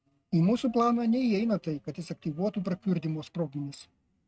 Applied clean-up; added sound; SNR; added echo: neural mask model RNNoise.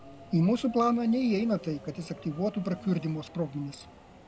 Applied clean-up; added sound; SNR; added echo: none; Subway, metro, underground; 19 dB; none.